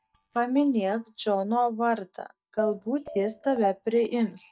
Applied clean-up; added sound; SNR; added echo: neural mask model DeepFilterNet 3.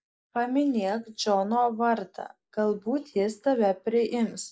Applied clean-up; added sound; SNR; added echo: neural mask model Resemble Enhance denoiser.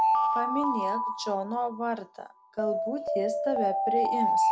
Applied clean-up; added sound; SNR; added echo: none; Alarm; -4 dB; none.